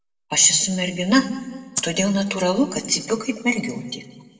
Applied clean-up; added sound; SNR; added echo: none; Rattle (instrument); 7 dB; reverberation time 1.3 s.